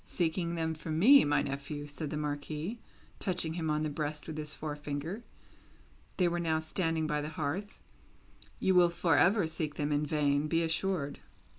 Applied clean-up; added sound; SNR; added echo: none; none; none; none.